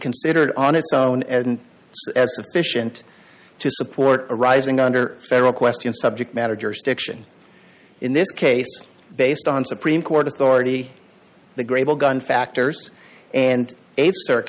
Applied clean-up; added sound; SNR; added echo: none; none; none; none.